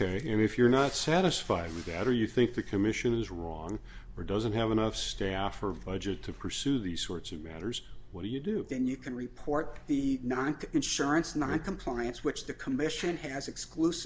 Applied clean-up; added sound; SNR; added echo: none; none; none; none.